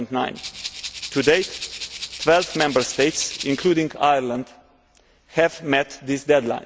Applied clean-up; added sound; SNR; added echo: none; Rattle (instrument); 11 dB; none.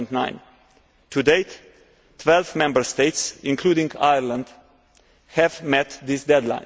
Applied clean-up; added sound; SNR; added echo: none; none; none; none.